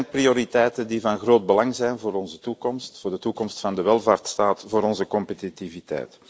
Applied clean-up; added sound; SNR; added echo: none; none; none; none.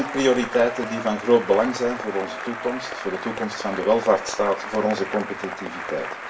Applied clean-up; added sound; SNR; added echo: none; Applause / Cheering; 9 dB; reverberation time 0.3 s.